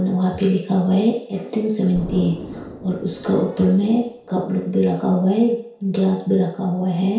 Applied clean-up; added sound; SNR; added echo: none; Explosion; 19 dB; reverberation time 0.6 s.